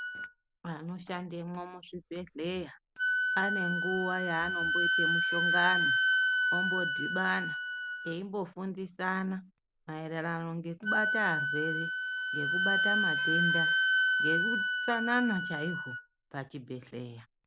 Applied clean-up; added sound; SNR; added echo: none; Wind instrument, woodwind instrument; -4 dB; none.